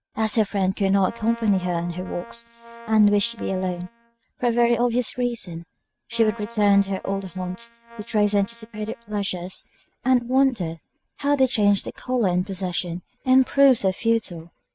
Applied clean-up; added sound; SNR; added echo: neural mask model RNNoise.